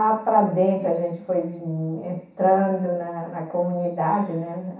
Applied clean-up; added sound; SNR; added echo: none; none; none; reverberation time 0.7 s.